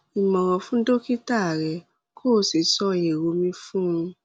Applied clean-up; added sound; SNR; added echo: none; none; none; none.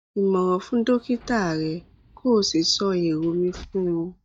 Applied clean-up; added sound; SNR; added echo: neural mask model DeepFilterNet 3.